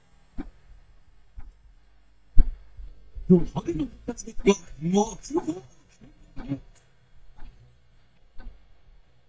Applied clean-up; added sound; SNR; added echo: neural mask model DeepFilterNet 3.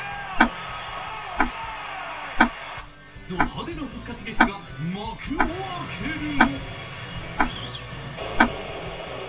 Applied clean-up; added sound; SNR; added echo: none; Tick-tock; -5 dB; reverberation time 0.3 s.